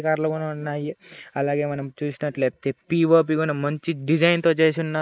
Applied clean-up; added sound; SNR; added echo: neural mask model Resemble Enhance denoiser.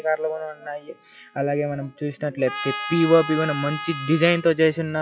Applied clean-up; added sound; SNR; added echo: classical method log-MMSE.